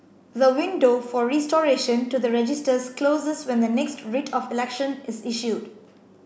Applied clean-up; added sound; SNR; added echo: none; none; none; none.